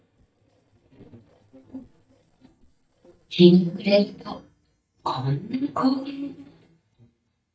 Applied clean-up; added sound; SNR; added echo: neural mask model DeepFilterNet 3.